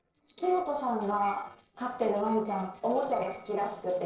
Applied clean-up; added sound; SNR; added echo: neural separator model SepFormer DNS4.